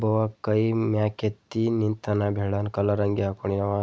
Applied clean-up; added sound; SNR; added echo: none; none; none; none.